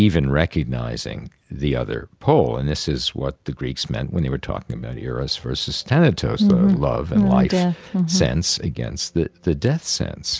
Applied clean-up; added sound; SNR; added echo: none; none; none; none.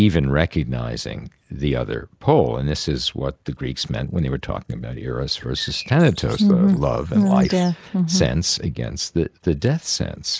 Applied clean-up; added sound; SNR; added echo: neural mask model Resemble Enhance denoiser.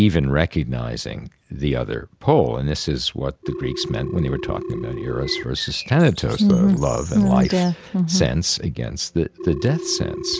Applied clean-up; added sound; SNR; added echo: none; Telephone + Bird; 14 dB; none.